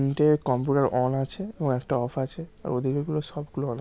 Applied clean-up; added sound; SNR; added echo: none; none; none; none.